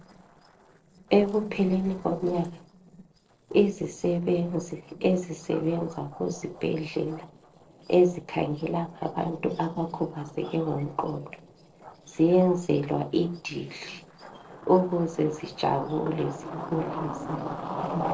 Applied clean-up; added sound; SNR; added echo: neural separator model SepFormer DNS4.